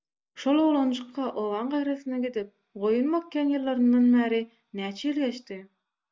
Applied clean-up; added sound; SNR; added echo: none; none; none; none.